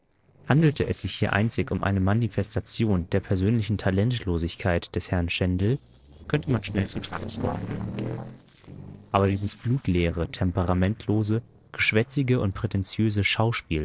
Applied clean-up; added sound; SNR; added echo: neural separator model SepFormer DNS4.